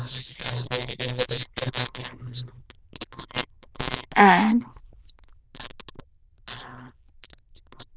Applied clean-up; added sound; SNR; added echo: neural diffusion model UNIVERSE++.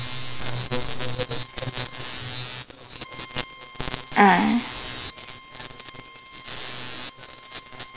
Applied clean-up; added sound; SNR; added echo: none; Bowed string instrument; 20 dB; none.